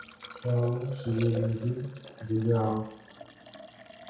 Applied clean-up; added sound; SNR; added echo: none; Liquid; 13 dB; reverberation time 0.6 s.